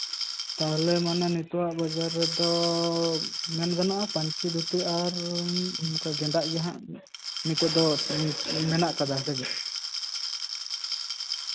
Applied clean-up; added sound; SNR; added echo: none; Glass; 4 dB; none.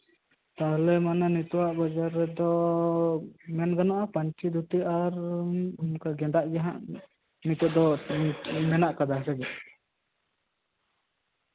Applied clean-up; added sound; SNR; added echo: none; none; none; none.